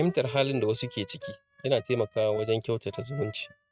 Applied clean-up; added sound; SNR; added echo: neural mask model RNNoise.